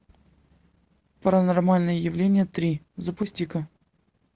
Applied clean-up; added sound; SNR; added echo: none; none; none; none.